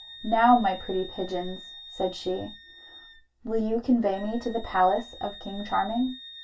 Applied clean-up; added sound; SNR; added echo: none; Wind instrument, woodwind instrument; 19 dB; reverberation time 0.2 s.